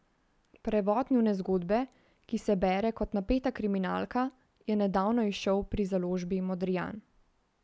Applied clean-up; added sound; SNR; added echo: none; none; none; none.